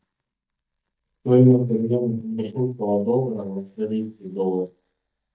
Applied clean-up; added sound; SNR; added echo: neural mask model DeepFilterNet 3.